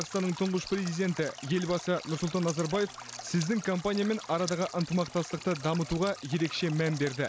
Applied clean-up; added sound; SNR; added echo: none; Stream; 14 dB; none.